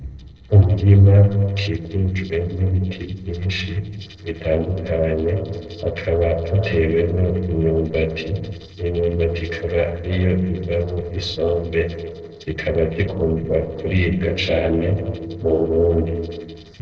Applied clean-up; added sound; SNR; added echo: neural separator model SepFormer DNS4.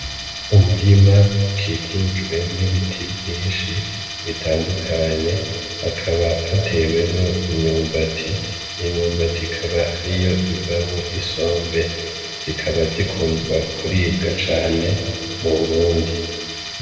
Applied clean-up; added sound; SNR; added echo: none; Tools; 10 dB; reverberation time 1.6 s.